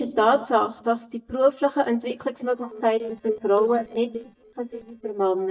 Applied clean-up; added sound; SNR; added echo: neural mask model DeepFilterNet 3.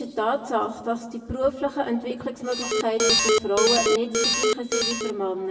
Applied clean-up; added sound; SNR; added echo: none; Alarm; -3 dB; reverberation time 1.0 s.